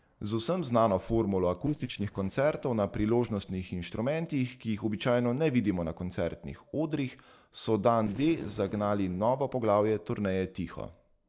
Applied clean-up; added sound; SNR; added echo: neural separator model SepFormer DNS4.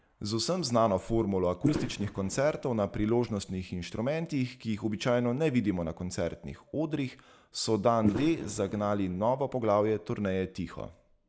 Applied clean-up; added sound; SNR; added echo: neural mask model Resemble Enhance denoiser.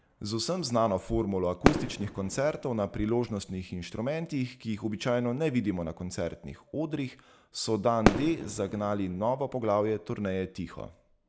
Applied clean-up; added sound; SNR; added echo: none; Fireworks; 3 dB; none.